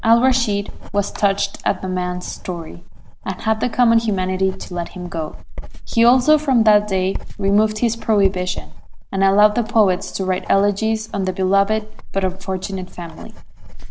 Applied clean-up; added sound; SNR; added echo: none; Writing; 8 dB; none.